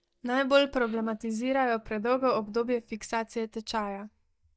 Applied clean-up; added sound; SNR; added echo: neural mask model DeepFilterNet 3.